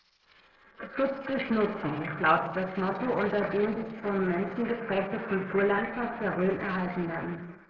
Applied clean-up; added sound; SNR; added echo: neural mask model Resemble Enhance denoiser.